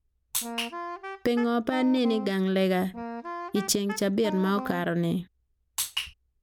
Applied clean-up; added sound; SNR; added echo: none; Wind instrument, woodwind instrument; 10 dB; none.